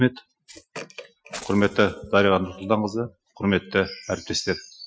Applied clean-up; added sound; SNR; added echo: classical method Wiener filter.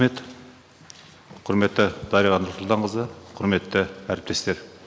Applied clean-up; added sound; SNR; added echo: none; none; none; none.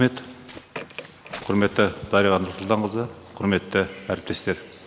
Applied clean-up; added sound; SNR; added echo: none; Bird; 17 dB; none.